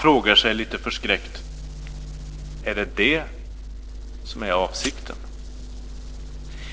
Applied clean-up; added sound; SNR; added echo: neural separator model SepFormer DNS4.